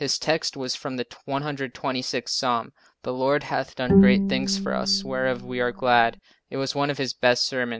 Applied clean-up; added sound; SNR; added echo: none; Bowed string instrument; -2 dB; none.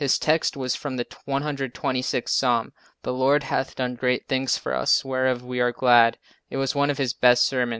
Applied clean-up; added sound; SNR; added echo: none; none; none; none.